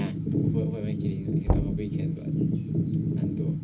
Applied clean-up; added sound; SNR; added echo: none; Knock; 5 dB; reverberation time 0.4 s.